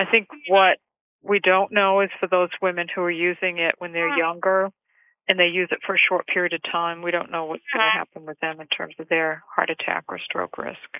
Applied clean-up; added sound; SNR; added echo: neural mask model Resemble Enhance denoiser.